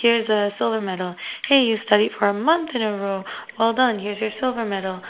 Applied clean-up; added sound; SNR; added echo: neural mask model Resemble Enhance denoiser.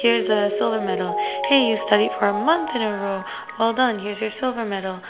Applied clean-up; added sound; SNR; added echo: none; Mallet percussion; 7 dB; none.